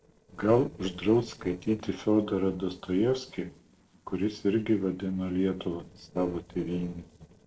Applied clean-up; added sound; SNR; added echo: neural separator model SepFormer DNS4.